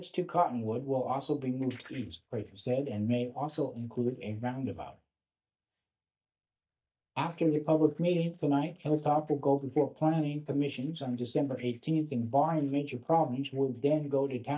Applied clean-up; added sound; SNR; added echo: neural mask model DeepFilterNet 3.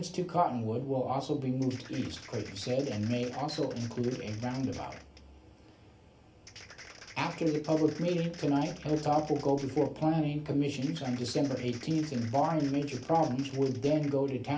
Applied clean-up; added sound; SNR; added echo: none; Applause; 19 dB; reverberation time 0.3 s.